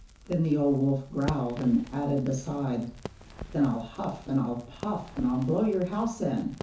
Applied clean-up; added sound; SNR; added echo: none; Crackle; 15 dB; reverberation time 0.9 s.